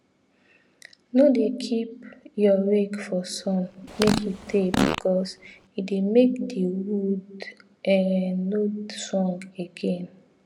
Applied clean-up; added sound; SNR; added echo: none; Fart; 4 dB; none.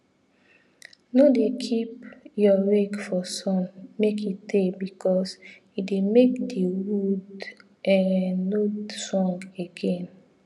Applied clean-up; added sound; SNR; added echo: none; none; none; none.